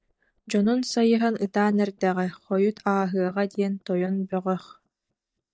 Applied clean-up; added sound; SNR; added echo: neural mask model DeepFilterNet 3.